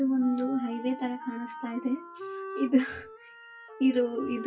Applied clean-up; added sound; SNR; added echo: classical method WPE with log-MMSE.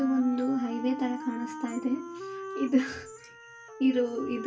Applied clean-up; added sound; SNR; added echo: none; Wind instrument, woodwind instrument; 10 dB; reverberation time 0.2 s.